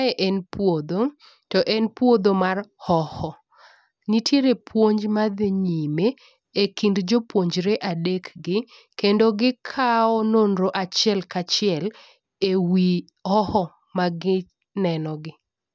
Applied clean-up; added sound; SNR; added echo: none; none; none; none.